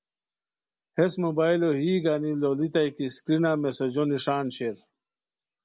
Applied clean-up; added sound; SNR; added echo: none; none; none; none.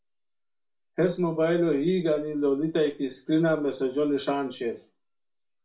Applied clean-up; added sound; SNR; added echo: none; none; none; reverberation time 0.3 s.